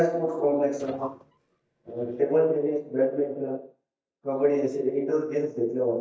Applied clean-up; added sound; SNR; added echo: neural mask model DeepFilterNet 3.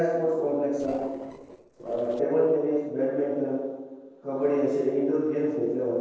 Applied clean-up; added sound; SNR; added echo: neural separator model SepFormer DNS4.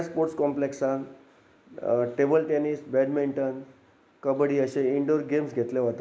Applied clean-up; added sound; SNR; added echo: none; none; none; none.